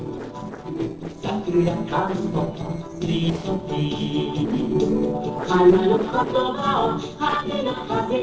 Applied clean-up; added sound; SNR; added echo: neural separator model SepFormer DNS4.